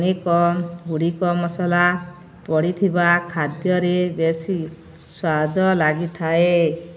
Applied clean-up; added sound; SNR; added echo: none; none; none; none.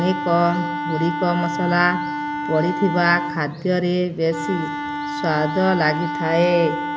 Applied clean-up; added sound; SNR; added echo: none; Wind instrument, woodwind instrument; 5 dB; none.